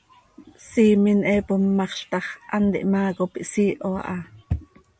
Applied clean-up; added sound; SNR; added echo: none; none; none; none.